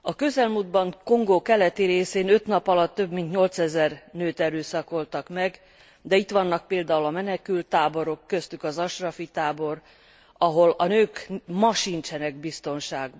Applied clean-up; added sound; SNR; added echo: none; none; none; none.